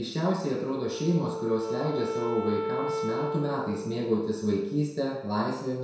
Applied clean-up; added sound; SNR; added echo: none; Wind instrument, woodwind instrument; 6 dB; reverberation time 0.7 s.